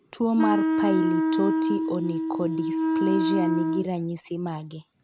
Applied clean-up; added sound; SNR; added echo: none; Wind instrument, woodwind instrument; -3 dB; none.